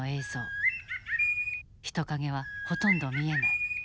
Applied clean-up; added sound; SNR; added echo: none; Bird; -3 dB; none.